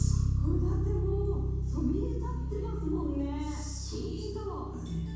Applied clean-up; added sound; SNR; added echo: none; Bass guitar; -5 dB; reverberation time 1.2 s.